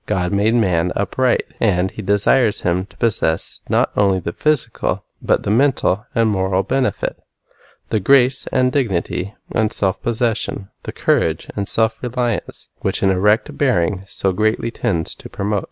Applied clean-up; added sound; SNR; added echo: none; none; none; none.